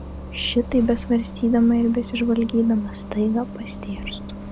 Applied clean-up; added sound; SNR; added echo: none; Bus; 11 dB; none.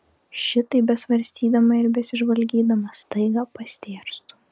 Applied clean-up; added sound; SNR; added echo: none; none; none; none.